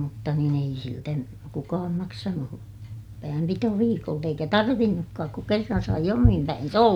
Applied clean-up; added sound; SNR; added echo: none; none; none; none.